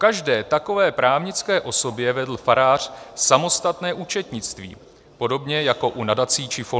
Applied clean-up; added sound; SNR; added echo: none; none; none; none.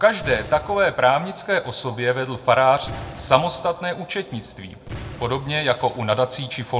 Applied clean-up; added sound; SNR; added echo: none; Boom; 17 dB; reverberation time 1.3 s.